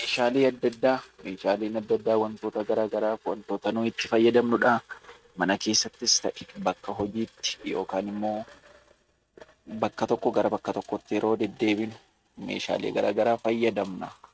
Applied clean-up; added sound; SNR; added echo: neural mask model RNNoise.